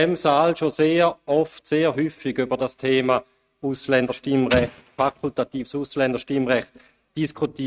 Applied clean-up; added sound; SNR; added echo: neural mask model RNNoise.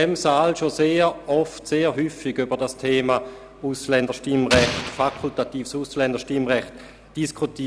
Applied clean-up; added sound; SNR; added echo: none; Explosion; 5 dB; none.